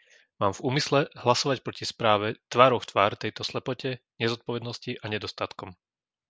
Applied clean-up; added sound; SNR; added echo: none; none; none; none.